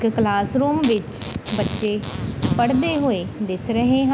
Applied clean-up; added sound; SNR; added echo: none; Fart; 15 dB; none.